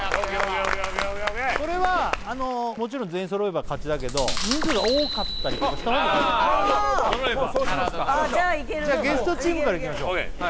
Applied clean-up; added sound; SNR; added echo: none; Chewing, mastication; 6 dB; none.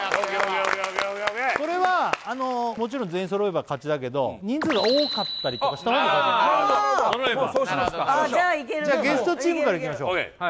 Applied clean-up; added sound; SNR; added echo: none; none; none; none.